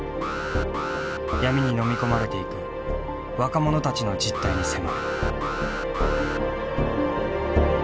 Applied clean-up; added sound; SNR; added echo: none; Alarm; 10 dB; none.